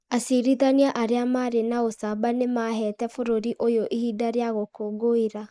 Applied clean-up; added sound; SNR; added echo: neural mask model Resemble Enhance denoiser.